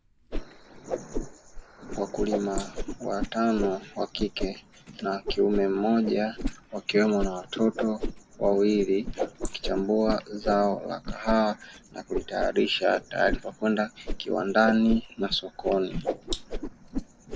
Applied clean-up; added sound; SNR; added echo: neural mask model Resemble Enhance denoiser.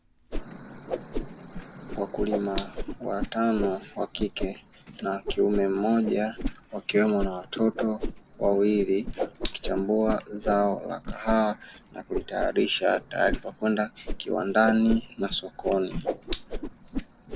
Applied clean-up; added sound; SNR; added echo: none; Whoosh, swoosh, swish; 7 dB; none.